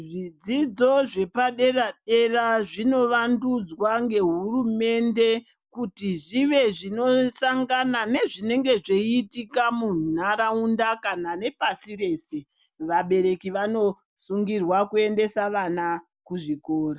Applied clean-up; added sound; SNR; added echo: none; none; none; none.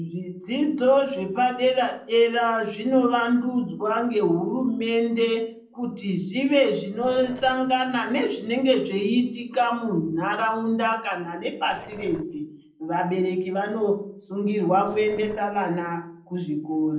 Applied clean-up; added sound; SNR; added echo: neural separator model SepFormer DNS4.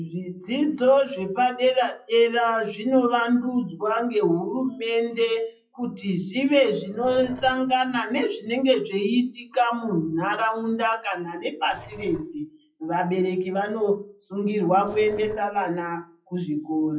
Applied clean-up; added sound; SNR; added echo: classical method WPE with log-MMSE.